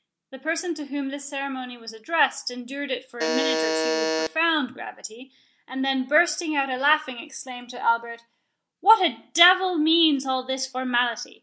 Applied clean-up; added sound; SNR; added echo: none; Alarm; 0 dB; none.